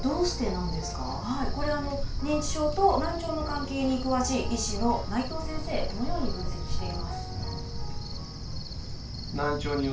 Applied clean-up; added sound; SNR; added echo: none; Cricket; 3 dB; reverberation time 0.2 s.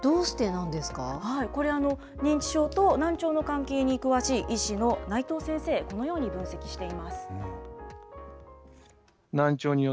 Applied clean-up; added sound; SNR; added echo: none; none; none; none.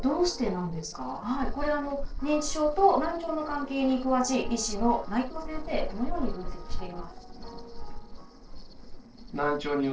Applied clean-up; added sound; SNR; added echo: neural separator model SepFormer DNS4.